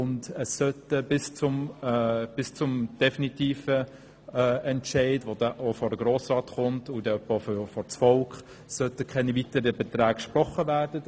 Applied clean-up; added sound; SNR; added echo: none; none; none; none.